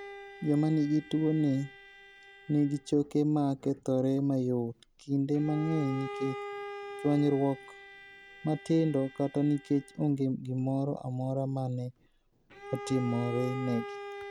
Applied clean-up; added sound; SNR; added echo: none; Bowed string instrument; 14 dB; none.